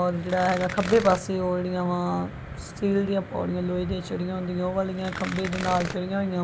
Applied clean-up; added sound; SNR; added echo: none; Tearing; 9 dB; none.